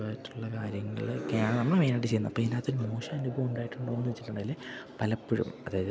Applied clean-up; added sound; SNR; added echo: none; none; none; none.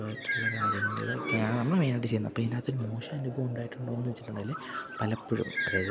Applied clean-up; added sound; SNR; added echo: none; Bird; 5 dB; none.